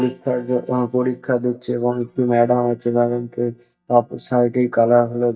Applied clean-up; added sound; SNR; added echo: neural mask model DeepFilterNet 3.